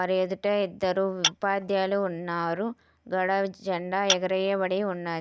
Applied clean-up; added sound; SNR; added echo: none; Tap / Glass; 5 dB; none.